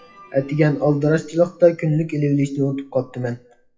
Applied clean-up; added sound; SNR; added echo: classical method WPE with log-MMSE.